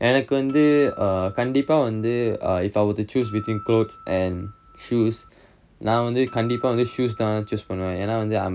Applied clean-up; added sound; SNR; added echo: none; Acoustic guitar; 20 dB; none.